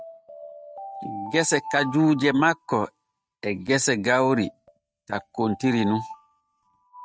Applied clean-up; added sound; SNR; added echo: neural mask model RNNoise.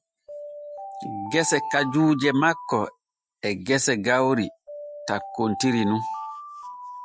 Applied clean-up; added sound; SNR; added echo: classical method Wiener filter.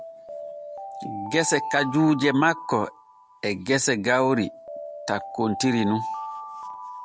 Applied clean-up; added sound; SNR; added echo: none; Alarm; 11 dB; none.